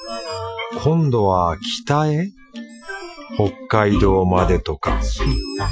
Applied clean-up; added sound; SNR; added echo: classical method Wiener filter.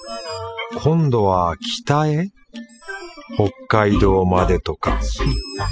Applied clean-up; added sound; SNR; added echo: classical method spectral subtraction.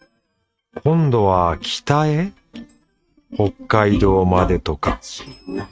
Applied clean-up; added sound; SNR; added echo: neural mask model RNNoise.